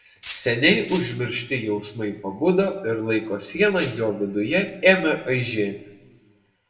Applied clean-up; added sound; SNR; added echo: none; Rattle (instrument); 3 dB; reverberation time 0.8 s.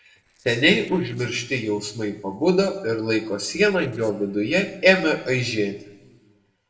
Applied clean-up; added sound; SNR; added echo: neural separator model SepFormer DNS4.